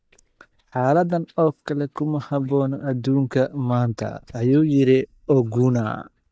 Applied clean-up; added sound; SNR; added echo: neural mask model DeepFilterNet 3.